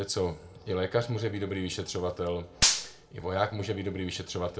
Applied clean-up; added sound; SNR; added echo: none; Gunshot, gunfire; -2 dB; reverberation time 0.4 s.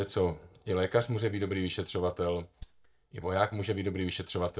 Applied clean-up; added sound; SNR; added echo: neural mask model DeepFilterNet 3.